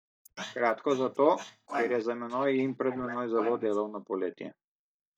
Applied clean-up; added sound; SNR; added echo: neural mask model DeepFilterNet 3.